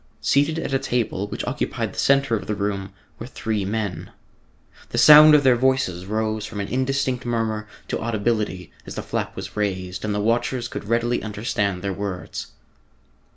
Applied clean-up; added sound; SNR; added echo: none; none; none; none.